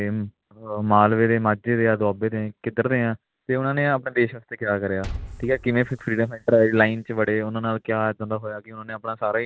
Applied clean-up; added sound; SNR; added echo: none; Liquid; 17 dB; none.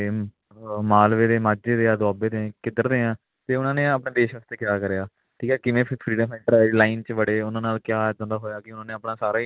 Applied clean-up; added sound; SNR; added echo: none; none; none; none.